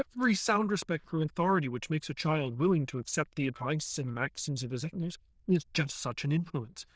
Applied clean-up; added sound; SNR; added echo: neural diffusion model UNIVERSE++.